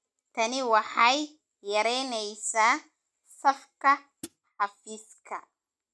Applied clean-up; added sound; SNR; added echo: neural mask model RNNoise.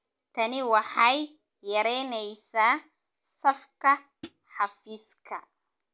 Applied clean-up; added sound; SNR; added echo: none; Hi-hat; 8 dB; none.